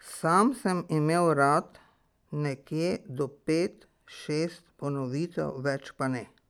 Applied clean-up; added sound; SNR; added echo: none; none; none; none.